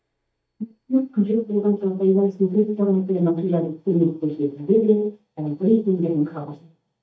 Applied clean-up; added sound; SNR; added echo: neural mask model DeepFilterNet 3.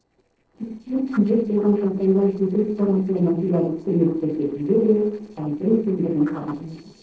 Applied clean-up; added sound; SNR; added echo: neural separator model SepFormer DNS4.